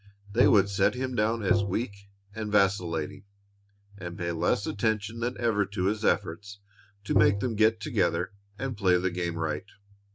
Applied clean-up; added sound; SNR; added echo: none; Tap; 0 dB; none.